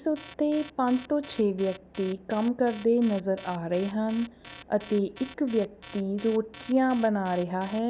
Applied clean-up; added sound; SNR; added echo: none; Alarm; 8 dB; none.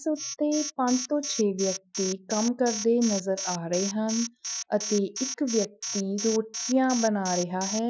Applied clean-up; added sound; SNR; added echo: classical method Wiener filter.